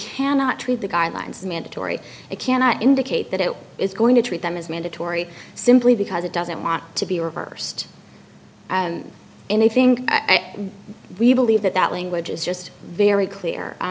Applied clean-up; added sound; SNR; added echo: none; none; none; none.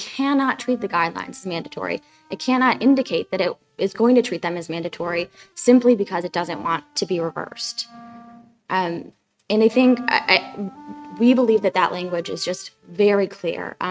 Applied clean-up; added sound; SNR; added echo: neural mask model RNNoise.